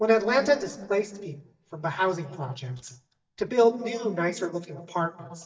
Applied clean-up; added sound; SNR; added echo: neural mask model DeepFilterNet 3.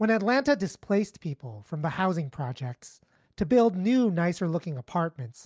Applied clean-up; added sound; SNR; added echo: none; none; none; none.